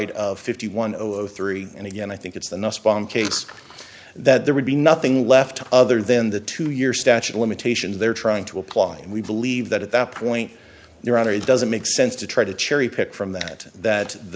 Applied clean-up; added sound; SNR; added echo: none; none; none; none.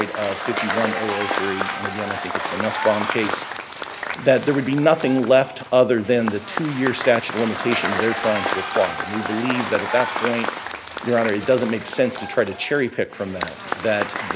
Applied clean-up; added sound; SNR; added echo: none; Applause / Crowd / Cheering; 5 dB; none.